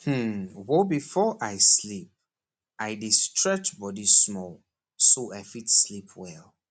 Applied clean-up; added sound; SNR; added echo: none; none; none; none.